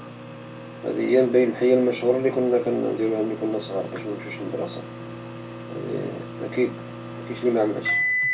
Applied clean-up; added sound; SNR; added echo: none; Microwave oven; 8 dB; reverberation time 0.2 s.